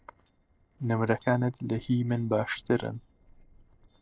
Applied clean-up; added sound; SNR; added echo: neural separator model SepFormer DNS4.